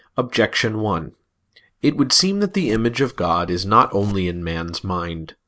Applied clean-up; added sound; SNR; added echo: neural mask model Resemble Enhance denoiser.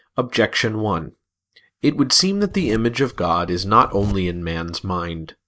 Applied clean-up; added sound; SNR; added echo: neural mask model DeepFilterNet 3.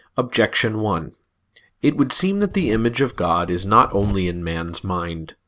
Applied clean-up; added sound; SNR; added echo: none; Zipper (clothing); 14 dB; none.